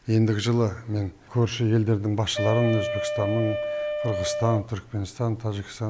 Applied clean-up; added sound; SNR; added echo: none; Wind instrument, woodwind instrument; 4 dB; none.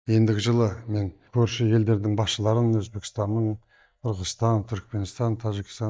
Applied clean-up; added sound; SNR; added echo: neural mask model DeepFilterNet 3.